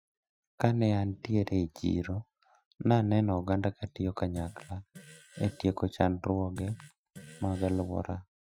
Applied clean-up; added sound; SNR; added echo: classical method Wiener filter.